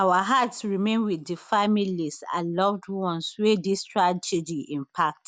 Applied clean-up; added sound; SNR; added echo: none; none; none; none.